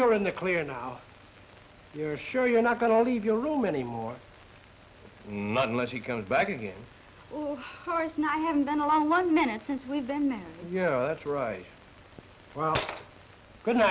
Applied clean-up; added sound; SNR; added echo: none; none; none; none.